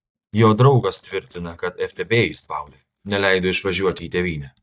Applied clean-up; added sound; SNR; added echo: neural mask model DeepFilterNet 3.